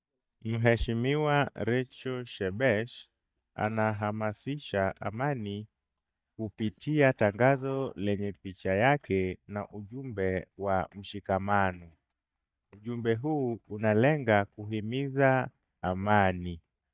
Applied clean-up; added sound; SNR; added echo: neural mask model DeepFilterNet 3.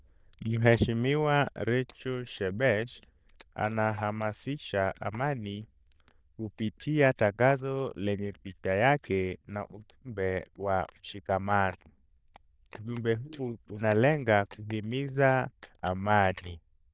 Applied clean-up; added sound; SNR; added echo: neural diffusion model UNIVERSE++.